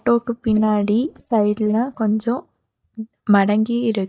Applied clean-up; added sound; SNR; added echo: neural mask model DeepFilterNet 3.